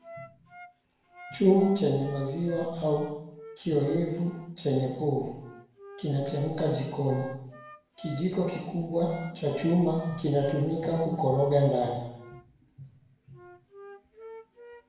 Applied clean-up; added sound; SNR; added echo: none; Wind instrument, woodwind instrument; 18 dB; reverberation time 0.9 s.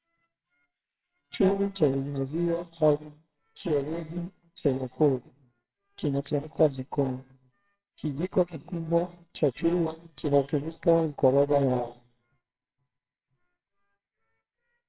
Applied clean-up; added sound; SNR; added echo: neural separator model SepFormer WHAMR!.